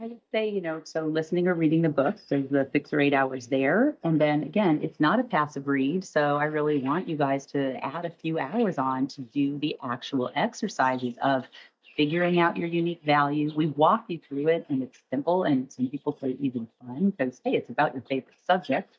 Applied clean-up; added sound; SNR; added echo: neural mask model DeepFilterNet 3.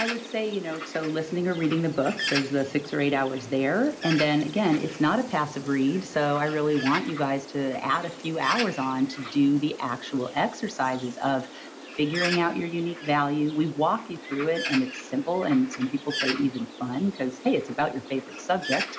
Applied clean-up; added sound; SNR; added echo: none; Bird; 10 dB; none.